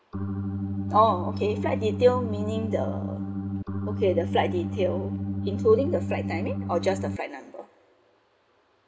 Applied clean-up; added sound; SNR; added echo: none; Organ; 2 dB; none.